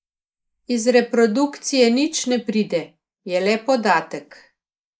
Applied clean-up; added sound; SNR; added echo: neural mask model Resemble Enhance denoiser.